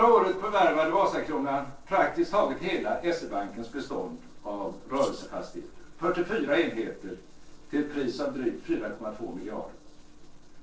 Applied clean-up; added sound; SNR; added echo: neural separator model SepFormer DNS4.